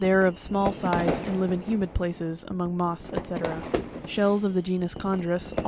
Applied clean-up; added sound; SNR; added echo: none; Fire / Fireworks; 8 dB; none.